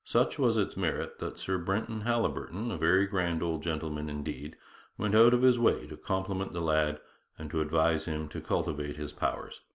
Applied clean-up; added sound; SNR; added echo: none; none; none; none.